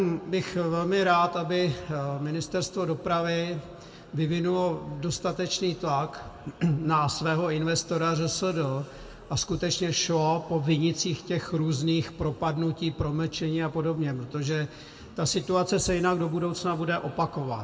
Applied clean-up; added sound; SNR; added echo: none; none; none; reverberation time 1.0 s.